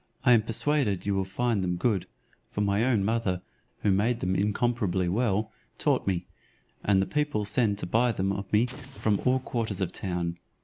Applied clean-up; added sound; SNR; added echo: none; Explosion; 19 dB; none.